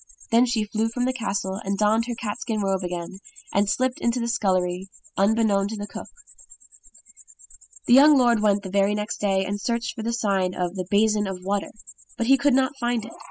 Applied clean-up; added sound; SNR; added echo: classical method spectral subtraction.